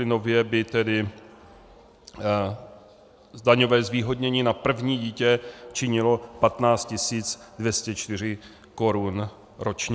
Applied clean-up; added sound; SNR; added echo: none; none; none; none.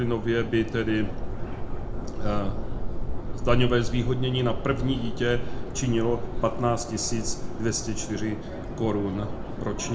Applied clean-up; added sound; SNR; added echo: none; Subway, metro, underground; 0 dB; reverberation time 0.4 s.